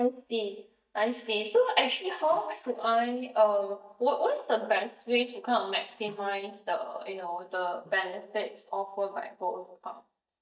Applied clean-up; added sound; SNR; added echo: neural mask model DeepFilterNet 3.